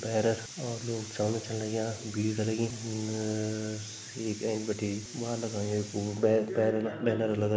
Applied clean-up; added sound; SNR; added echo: none; none; none; none.